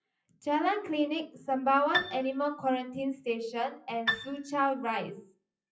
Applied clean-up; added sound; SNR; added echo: classical method WPE with log-MMSE.